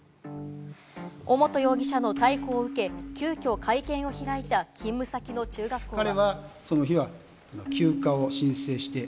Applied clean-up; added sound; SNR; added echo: none; Keyboard (musical); 9 dB; none.